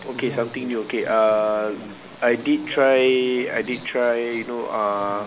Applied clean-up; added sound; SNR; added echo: none; Chatter / Stream; 18 dB; none.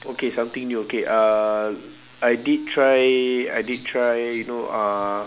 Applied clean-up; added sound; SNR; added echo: none; none; none; none.